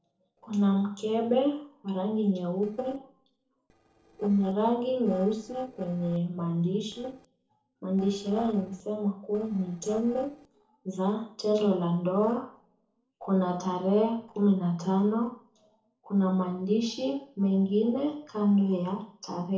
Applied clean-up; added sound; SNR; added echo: neural separator model SepFormer DNS4.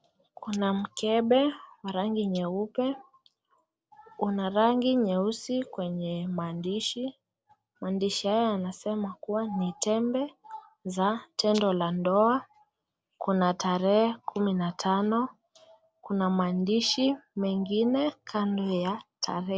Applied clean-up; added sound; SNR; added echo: none; none; none; none.